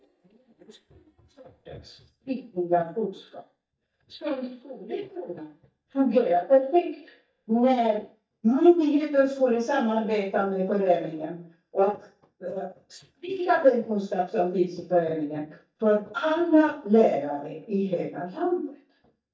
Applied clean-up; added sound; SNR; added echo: neural mask model DeepFilterNet 3.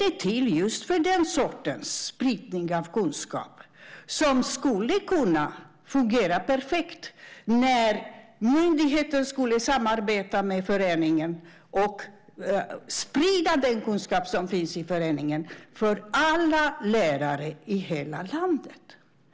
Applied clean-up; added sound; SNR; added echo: none; none; none; none.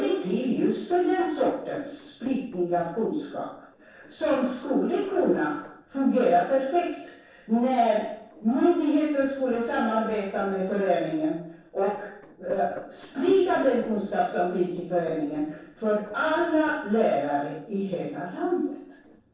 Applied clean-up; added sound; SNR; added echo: neural separator model SepFormer DNS4.